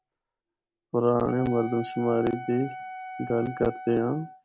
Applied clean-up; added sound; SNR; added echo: none; Wind instrument, woodwind instrument; 13 dB; none.